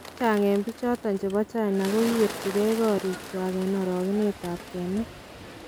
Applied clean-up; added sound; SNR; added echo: none; Bird; 13 dB; none.